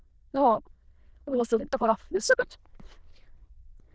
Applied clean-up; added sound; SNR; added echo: neural diffusion model UNIVERSE++.